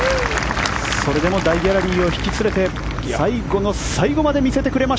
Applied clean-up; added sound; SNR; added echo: none; none; none; none.